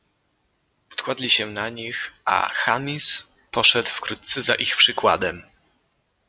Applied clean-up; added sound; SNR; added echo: none; none; none; none.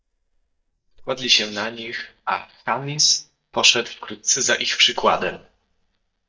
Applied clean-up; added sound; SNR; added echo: neural mask model DeepFilterNet 3.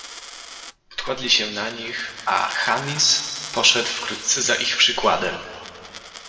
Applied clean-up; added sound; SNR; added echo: none; Coin (dropping); 15 dB; reverberation time 1.9 s.